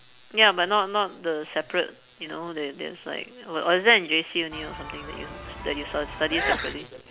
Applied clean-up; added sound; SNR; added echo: none; Sneeze / Church bell; 6 dB; none.